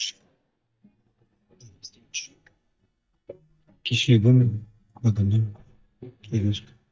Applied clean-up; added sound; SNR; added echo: neural mask model DeepFilterNet 3.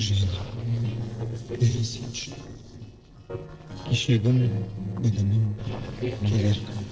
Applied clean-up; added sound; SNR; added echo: neural separator model SepFormer DNS4.